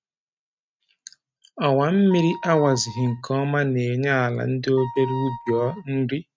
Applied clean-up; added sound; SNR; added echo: neural mask model RNNoise.